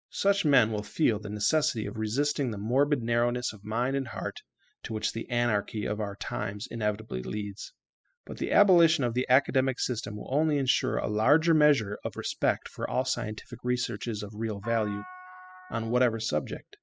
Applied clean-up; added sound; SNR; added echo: classical method spectral subtraction.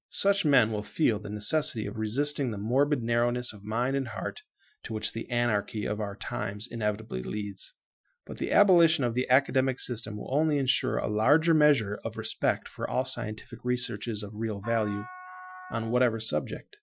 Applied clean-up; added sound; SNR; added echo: classical method Wiener filter.